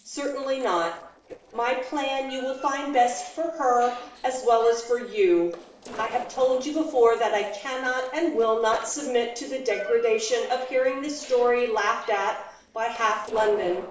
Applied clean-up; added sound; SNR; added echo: neural separator model SepFormer DNS4.